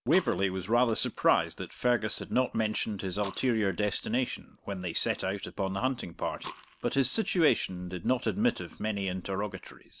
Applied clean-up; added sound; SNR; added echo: none; Fire; 19 dB; none.